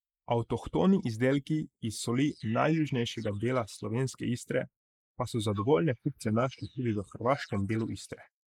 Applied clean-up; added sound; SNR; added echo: neural mask model Resemble Enhance denoiser.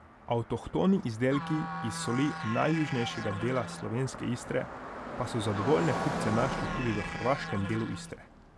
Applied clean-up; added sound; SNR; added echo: none; Car passing by + Musical instrument; 6 dB; none.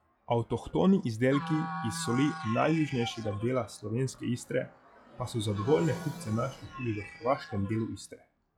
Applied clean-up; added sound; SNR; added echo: classical method log-MMSE.